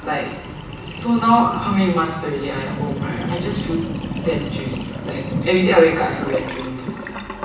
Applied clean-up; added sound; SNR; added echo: none; Sink (filling or washing); 7 dB; reverberation time 1.0 s.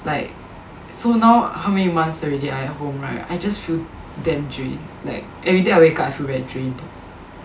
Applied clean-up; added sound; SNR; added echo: none; none; none; none.